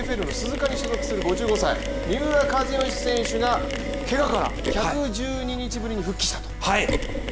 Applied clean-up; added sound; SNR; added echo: none; Mechanisms; 3 dB; none.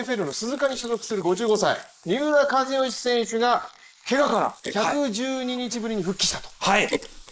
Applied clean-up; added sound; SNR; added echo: neural mask model Resemble Enhance denoiser.